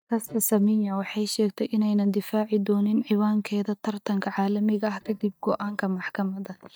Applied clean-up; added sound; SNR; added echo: neural mask model DeepFilterNet 3.